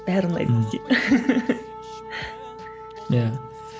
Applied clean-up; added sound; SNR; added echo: none; Wind instrument, woodwind instrument; 14 dB; none.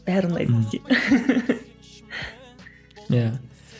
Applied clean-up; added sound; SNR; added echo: none; none; none; none.